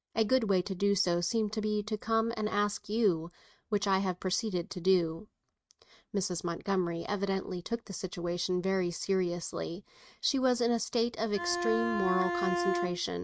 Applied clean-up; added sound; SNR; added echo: neural mask model RNNoise.